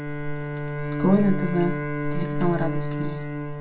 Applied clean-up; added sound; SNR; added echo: none; Bowed string instrument; 4 dB; reverberation time 0.2 s.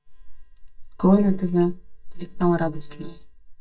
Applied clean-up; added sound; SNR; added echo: neural mask model DeepFilterNet 3.